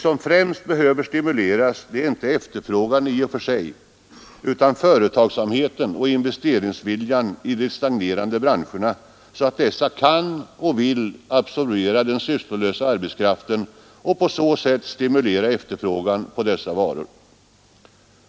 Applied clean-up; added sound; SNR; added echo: none; none; none; none.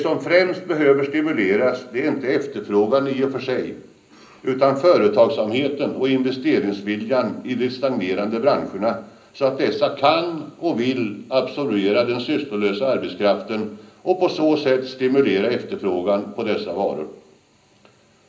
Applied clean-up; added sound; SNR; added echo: none; none; none; reverberation time 0.5 s.